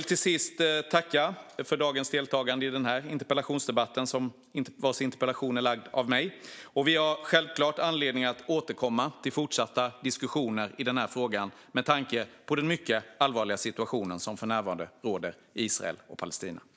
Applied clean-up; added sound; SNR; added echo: none; none; none; none.